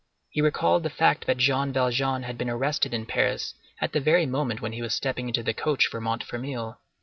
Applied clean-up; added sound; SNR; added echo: none; none; none; none.